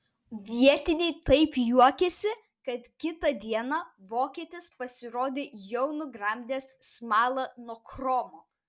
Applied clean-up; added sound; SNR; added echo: none; none; none; none.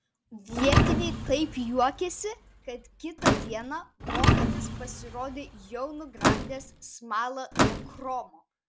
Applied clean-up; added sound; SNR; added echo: none; Thump, thud + Slam / Microwave oven; -4 dB; none.